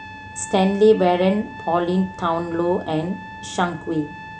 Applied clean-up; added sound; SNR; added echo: none; Trumpet; 17 dB; none.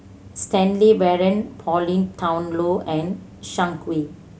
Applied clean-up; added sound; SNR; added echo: none; none; none; none.